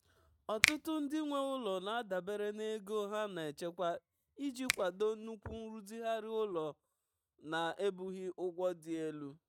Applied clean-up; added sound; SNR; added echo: neural mask model RNNoise.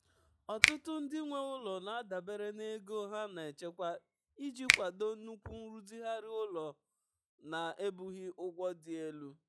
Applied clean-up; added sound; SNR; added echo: classical method log-MMSE.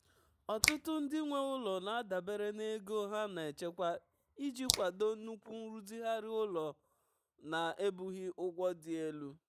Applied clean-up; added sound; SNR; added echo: neural mask model Resemble Enhance denoiser.